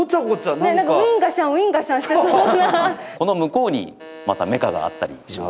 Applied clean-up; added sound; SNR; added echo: none; Alarm; 19 dB; none.